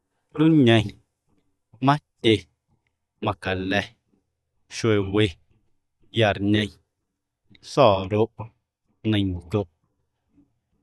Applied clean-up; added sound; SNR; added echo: neural mask model DeepFilterNet 3.